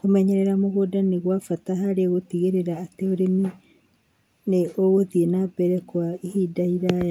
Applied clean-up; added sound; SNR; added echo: none; none; none; none.